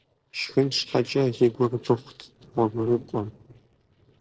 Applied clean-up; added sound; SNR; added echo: neural separator model SepFormer DNS4.